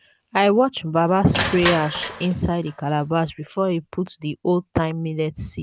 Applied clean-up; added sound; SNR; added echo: none; Crushing; 8 dB; none.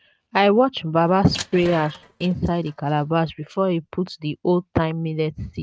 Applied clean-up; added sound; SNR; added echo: neural mask model RNNoise.